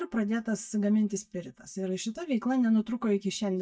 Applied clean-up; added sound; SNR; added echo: neural mask model DeepFilterNet 3.